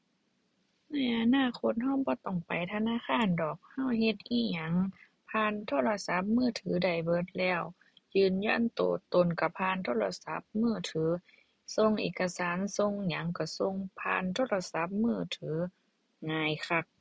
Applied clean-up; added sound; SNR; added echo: none; none; none; none.